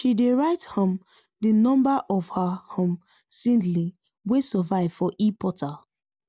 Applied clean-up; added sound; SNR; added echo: none; none; none; none.